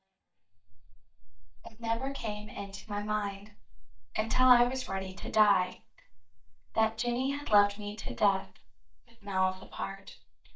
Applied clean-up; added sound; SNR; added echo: neural mask model DeepFilterNet 3.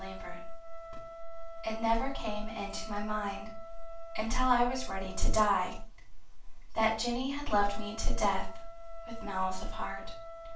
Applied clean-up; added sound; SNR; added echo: none; Trumpet; 17 dB; reverberation time 0.3 s.